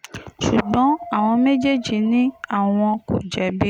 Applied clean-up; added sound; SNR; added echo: none; Dog; 19 dB; none.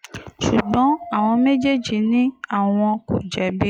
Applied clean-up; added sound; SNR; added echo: classical method log-MMSE.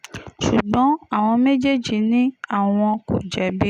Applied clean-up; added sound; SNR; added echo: none; none; none; none.